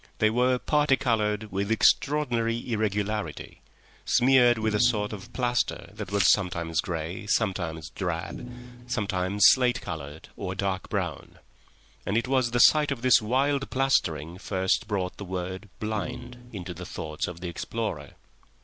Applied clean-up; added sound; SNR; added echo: none; Thump, thud + Glass; 11 dB; none.